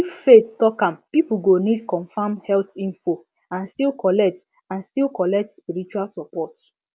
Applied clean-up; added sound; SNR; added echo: none; none; none; none.